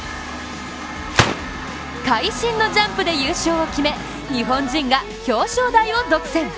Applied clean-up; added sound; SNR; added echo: none; Gunshot, gunfire; 7 dB; none.